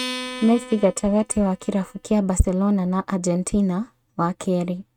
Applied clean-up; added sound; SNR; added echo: neural mask model RNNoise.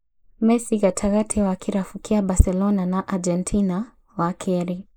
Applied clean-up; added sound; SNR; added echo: neural mask model Resemble Enhance denoiser.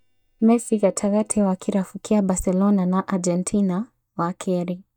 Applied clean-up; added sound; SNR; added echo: neural mask model DeepFilterNet 3.